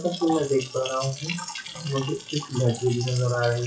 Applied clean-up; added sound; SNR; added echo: classical method WPE with log-MMSE.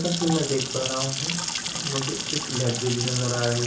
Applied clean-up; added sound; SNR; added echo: none; Sink (filling or washing) / Water tap, faucet / Splash, splatter; 2 dB; reverberation time 0.8 s.